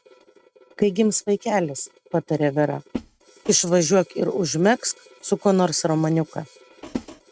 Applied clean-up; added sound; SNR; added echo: neural mask model RNNoise.